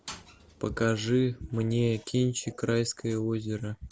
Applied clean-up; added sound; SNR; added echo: none; none; none; none.